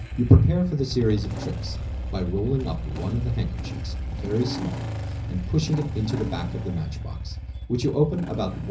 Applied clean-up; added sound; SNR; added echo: none; Engine starting / Motorcycle; 6 dB; reverberation time 0.5 s.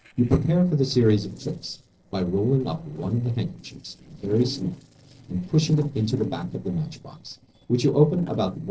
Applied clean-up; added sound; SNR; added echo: neural separator model SepFormer DNS4.